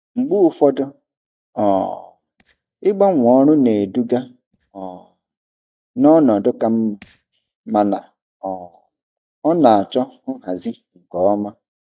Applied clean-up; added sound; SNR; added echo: neural mask model DeepFilterNet 3.